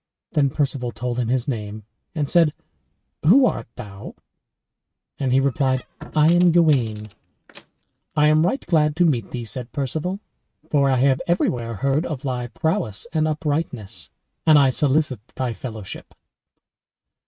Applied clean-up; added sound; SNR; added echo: neural mask model RNNoise.